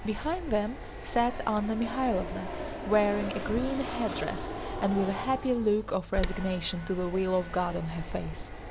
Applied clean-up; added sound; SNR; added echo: none; Fixed-wing aircraft, airplane; 7 dB; none.